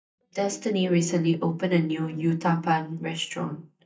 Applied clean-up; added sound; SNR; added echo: neural mask model DeepFilterNet 3.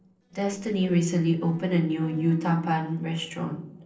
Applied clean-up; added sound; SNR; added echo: neural separator model SepFormer DNS4.